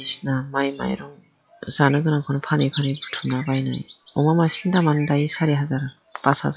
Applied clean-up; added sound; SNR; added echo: classical method log-MMSE.